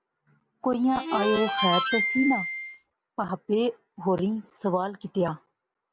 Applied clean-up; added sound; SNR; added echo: none; Harmonica; 0 dB; none.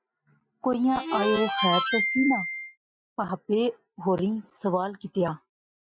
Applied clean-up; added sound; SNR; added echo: classical method Wiener filter.